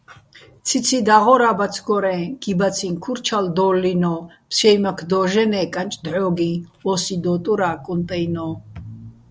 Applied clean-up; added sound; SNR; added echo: none; none; none; none.